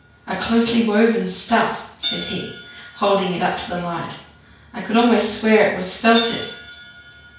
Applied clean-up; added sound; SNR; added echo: none; Hi-hat; 14 dB; reverberation time 0.5 s.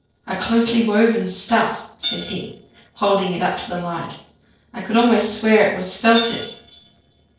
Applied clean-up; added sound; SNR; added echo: neural separator model SepFormer DNS4.